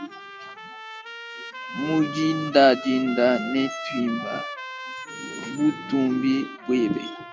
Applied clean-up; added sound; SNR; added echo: none; Trumpet; 11 dB; none.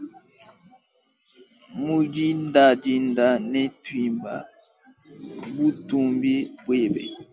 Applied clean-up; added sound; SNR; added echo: none; none; none; none.